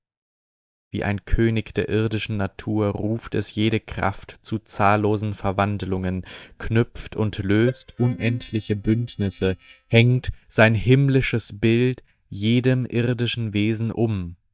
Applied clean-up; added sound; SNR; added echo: neural mask model DeepFilterNet 3.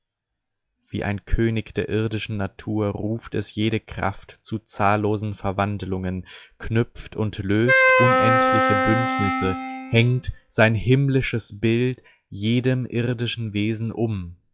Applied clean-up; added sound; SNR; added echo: classical method log-MMSE.